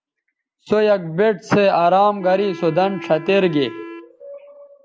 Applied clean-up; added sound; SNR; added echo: none; Wind instrument, woodwind instrument; 16 dB; none.